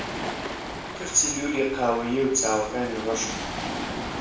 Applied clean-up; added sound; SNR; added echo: none; Waves, surf; 6 dB; reverberation time 0.7 s.